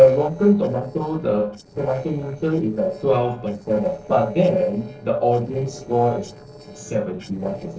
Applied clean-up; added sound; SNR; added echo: neural separator model SepFormer DNS4.